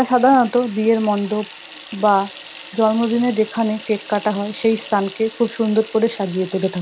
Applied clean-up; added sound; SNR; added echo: none; Sink (filling or washing) / Water tap, faucet; 19 dB; none.